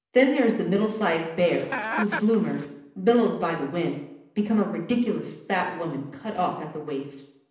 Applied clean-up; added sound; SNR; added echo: none; Chicken, rooster; 6 dB; reverberation time 0.8 s.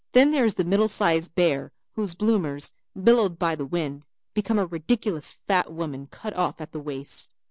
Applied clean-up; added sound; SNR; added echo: none; none; none; none.